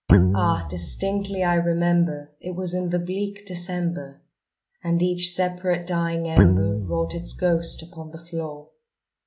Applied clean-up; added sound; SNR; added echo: none; Guitar; -3 dB; none.